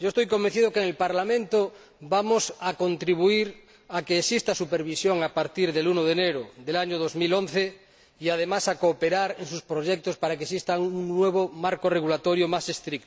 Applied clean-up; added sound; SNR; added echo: none; none; none; none.